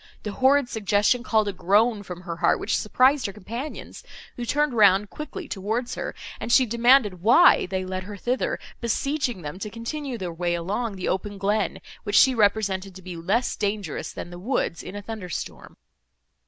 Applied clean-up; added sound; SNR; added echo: none; none; none; none.